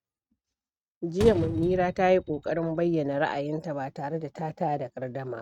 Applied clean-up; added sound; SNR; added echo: neural mask model RNNoise.